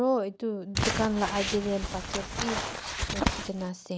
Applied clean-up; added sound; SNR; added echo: none; Crumpling, crinkling; 1 dB; none.